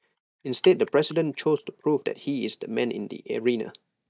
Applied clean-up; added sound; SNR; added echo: neural mask model DeepFilterNet 3.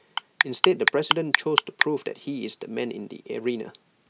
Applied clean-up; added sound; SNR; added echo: none; Clock; -4 dB; none.